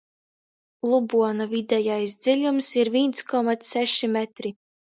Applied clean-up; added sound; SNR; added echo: none; none; none; none.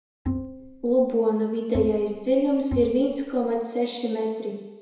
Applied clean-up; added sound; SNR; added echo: none; Bowed string instrument; 8 dB; reverberation time 1.0 s.